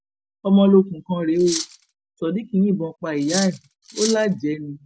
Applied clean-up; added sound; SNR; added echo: none; Cutlery, silverware; 10 dB; none.